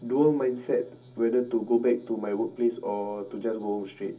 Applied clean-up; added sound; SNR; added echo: none; none; none; reverberation time 0.4 s.